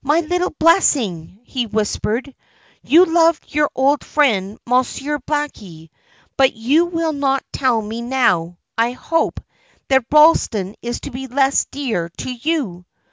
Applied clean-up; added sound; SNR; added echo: none; none; none; none.